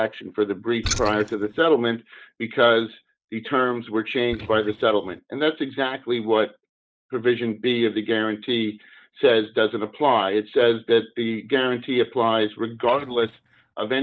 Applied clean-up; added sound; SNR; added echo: neural mask model DeepFilterNet 3.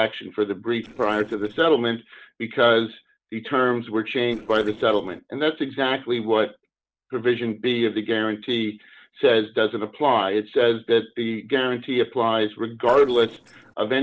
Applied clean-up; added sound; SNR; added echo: neural separator model SepFormer DNS4.